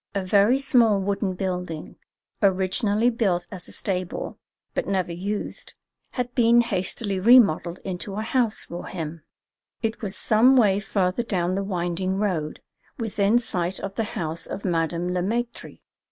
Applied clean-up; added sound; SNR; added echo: none; none; none; none.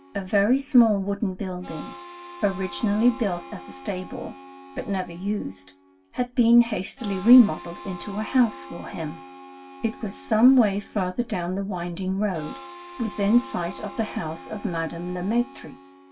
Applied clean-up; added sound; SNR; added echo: none; Harmonica; 18 dB; reverberation time 0.2 s.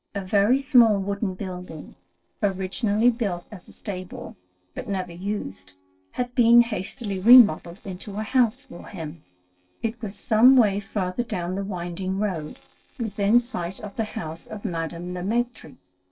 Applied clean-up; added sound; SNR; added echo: neural separator model SepFormer DNS4.